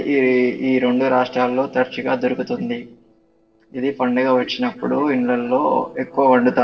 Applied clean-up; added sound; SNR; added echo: neural separator model SepFormer DNS4.